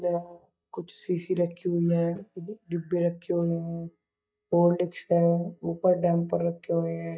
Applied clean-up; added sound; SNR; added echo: neural mask model DeepFilterNet 3.